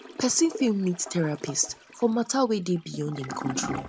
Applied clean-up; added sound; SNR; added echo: none; Toilet flush / Gurgling; 12 dB; none.